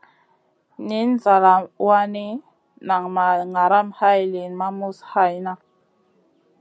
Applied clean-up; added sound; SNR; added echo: none; none; none; none.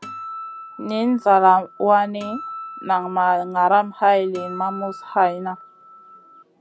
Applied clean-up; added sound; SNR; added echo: none; Acoustic guitar; 16 dB; none.